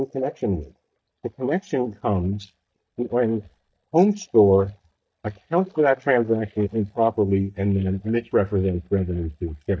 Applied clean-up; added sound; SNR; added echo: neural mask model DeepFilterNet 3.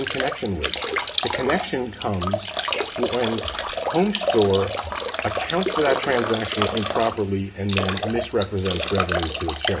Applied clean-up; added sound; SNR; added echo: none; Drip / Trickle, dribble / Bathtub (filling or washing); 2 dB; reverberation time 0.3 s.